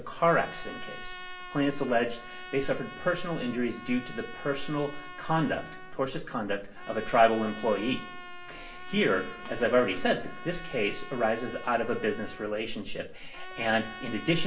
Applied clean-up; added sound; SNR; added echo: none; Trumpet; 15 dB; reverberation time 0.3 s.